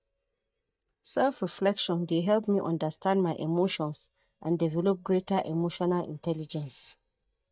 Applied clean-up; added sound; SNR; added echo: neural mask model DeepFilterNet 3.